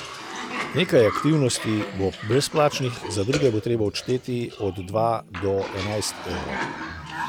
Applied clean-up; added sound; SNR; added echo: none; Cough; 9 dB; none.